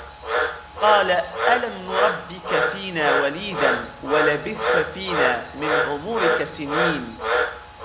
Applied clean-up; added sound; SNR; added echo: none; Frog; -1 dB; none.